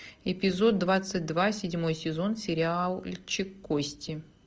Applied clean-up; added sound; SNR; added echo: none; none; none; none.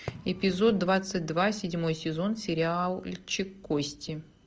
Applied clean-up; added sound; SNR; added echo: none; Fireworks; 20 dB; none.